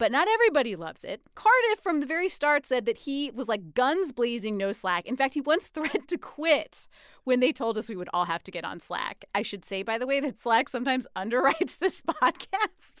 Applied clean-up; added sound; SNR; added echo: none; none; none; none.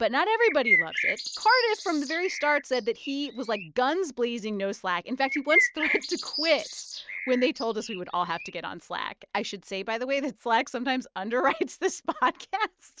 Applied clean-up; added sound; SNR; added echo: neural mask model RNNoise.